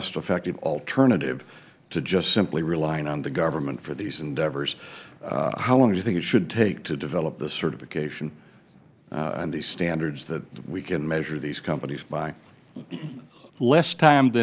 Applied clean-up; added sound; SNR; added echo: neural mask model Resemble Enhance denoiser.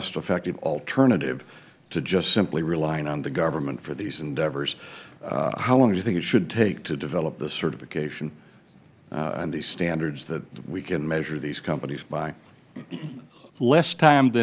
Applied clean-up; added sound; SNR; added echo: none; none; none; none.